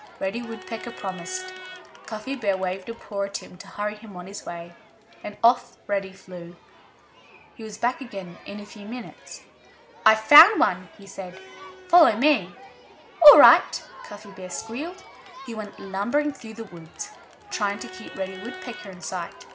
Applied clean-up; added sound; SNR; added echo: none; Crowd; 19 dB; none.